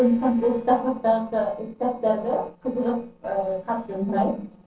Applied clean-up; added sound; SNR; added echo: neural separator model SepFormer DNS4.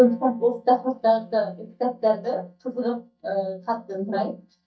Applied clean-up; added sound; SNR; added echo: neural mask model DeepFilterNet 3.